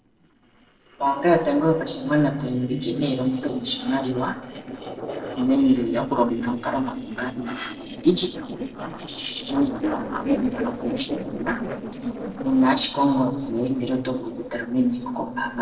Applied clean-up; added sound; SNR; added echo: neural separator model SepFormer DNS4.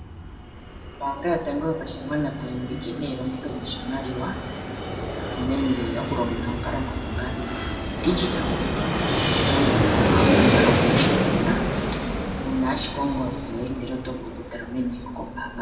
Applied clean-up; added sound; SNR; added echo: none; Fixed-wing aircraft, airplane; -4 dB; reverberation time 1.9 s.